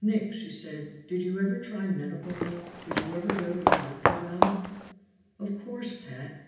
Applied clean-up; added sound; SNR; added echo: none; Walk, footsteps; -4 dB; reverberation time 0.9 s.